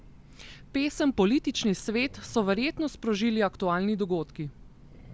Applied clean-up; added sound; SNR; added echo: none; Train; 20 dB; none.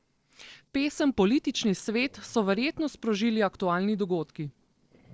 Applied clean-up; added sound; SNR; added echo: neural separator model SepFormer DNS4.